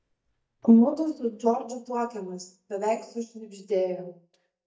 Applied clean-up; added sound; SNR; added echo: neural mask model DeepFilterNet 3.